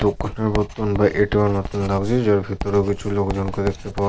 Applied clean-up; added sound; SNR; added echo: none; Writing; 10 dB; none.